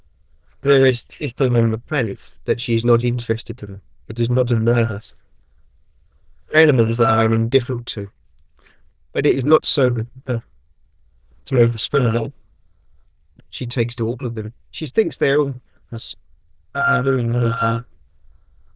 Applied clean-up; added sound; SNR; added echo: neural diffusion model UNIVERSE++.